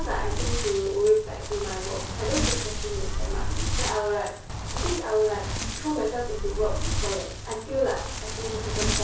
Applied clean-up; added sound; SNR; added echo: none; Wind; 0 dB; reverberation time 0.6 s.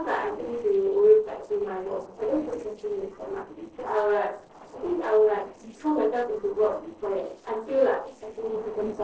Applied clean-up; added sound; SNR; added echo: neural separator model SepFormer DNS4.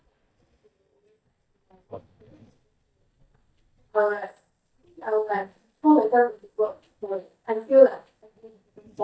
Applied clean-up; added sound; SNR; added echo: neural mask model DeepFilterNet 3.